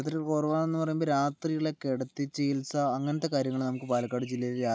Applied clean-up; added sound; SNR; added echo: none; none; none; none.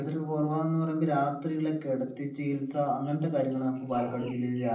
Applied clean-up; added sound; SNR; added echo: neural separator model SepFormer DNS4.